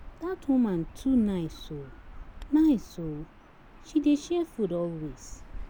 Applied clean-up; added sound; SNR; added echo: none; Bird + Gull, seagull / Ocean; 15 dB; none.